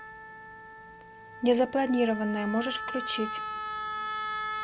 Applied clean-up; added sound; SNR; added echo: none; Wind instrument, woodwind instrument; 7 dB; none.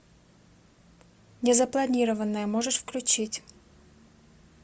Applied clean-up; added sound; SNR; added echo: none; none; none; none.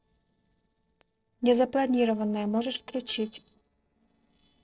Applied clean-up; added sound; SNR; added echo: neural separator model SepFormer DNS4.